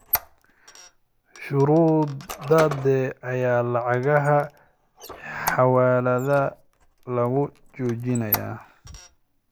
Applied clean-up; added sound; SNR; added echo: none; Squeak; 13 dB; none.